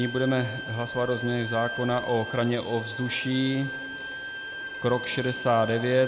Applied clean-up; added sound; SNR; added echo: none; Bowed string instrument; 9 dB; none.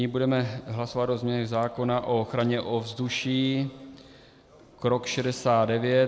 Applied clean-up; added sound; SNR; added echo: none; none; none; none.